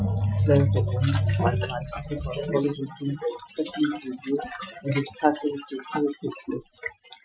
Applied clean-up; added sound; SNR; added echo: classical method Wiener filter.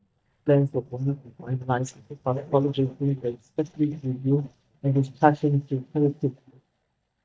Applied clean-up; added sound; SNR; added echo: neural mask model DeepFilterNet 3.